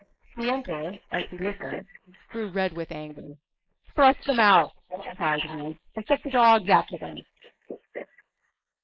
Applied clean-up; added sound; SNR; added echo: neural mask model Resemble Enhance denoiser.